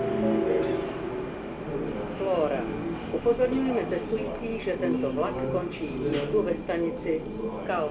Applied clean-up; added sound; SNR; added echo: none; Subway, metro, underground; -3 dB; reverberation time 0.7 s.